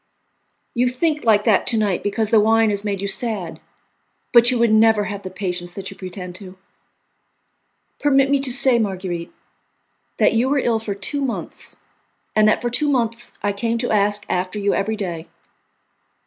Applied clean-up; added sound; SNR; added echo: none; none; none; none.